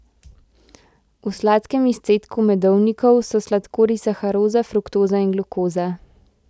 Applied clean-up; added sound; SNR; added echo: none; none; none; none.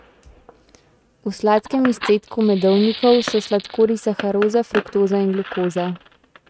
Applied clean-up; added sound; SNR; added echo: neural mask model RNNoise.